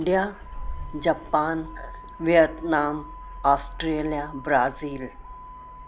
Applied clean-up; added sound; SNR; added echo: none; Motor vehicle (road); 12 dB; none.